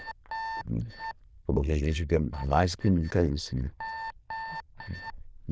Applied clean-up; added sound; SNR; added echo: neural diffusion model UNIVERSE++.